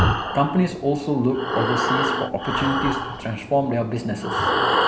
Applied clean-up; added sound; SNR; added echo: none; Breathing; 0 dB; none.